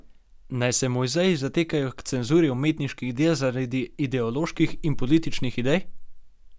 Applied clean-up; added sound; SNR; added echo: none; none; none; none.